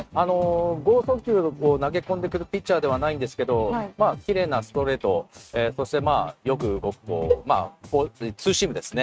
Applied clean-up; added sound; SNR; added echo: neural mask model RNNoise.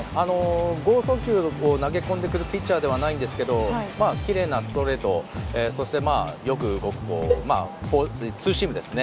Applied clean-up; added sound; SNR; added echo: none; Bass guitar + Cowbell; 7 dB; none.